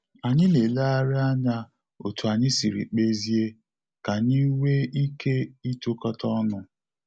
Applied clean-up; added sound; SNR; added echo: none; none; none; none.